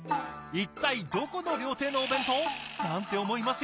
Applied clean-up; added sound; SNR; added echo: none; Sawing; 9 dB; none.